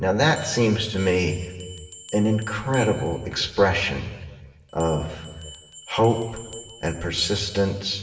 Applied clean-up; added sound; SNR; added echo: none; Bell; 19 dB; reverberation time 1.4 s.